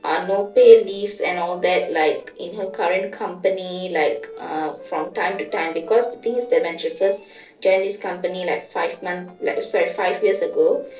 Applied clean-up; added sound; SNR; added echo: neural separator model SepFormer DNS4.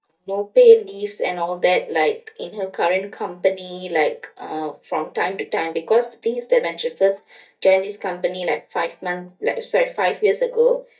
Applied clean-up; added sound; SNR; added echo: neural mask model DeepFilterNet 3.